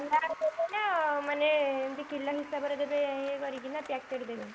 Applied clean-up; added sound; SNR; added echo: none; Applause; 16 dB; none.